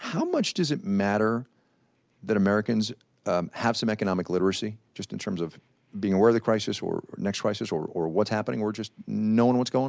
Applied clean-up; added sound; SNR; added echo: none; none; none; none.